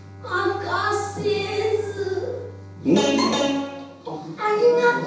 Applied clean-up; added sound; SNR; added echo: none; Bowed string instrument; 18 dB; reverberation time 0.6 s.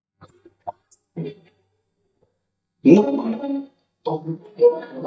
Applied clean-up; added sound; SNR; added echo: neural mask model DeepFilterNet 3.